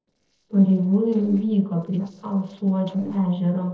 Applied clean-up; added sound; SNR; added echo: neural separator model SepFormer DNS4.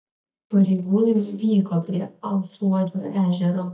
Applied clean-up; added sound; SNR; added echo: neural mask model DeepFilterNet 3.